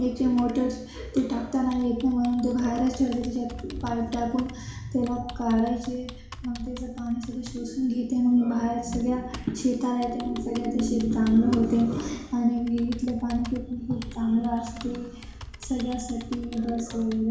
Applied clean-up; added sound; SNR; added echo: none; Computer keyboard; 17 dB; reverberation time 0.7 s.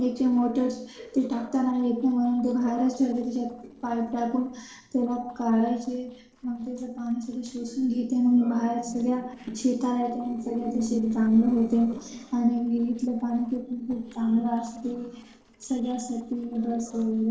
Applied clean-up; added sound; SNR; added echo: neural separator model SepFormer DNS4.